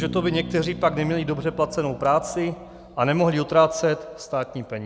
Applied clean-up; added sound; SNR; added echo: none; Bass guitar; 15 dB; none.